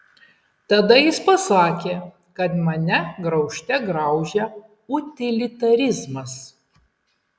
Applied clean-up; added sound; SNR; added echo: none; none; none; none.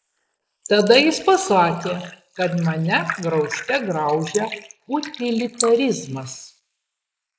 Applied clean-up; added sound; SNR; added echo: neural mask model Resemble Enhance denoiser.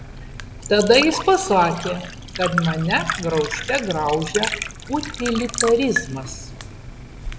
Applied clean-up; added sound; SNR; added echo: none; Liquid; 7 dB; none.